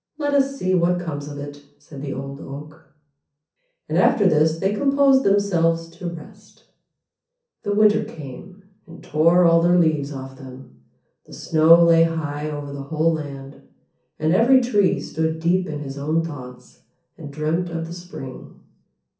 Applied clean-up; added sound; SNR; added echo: none; none; none; reverberation time 0.6 s.